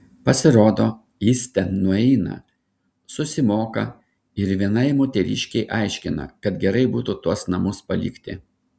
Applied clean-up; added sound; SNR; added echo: none; none; none; none.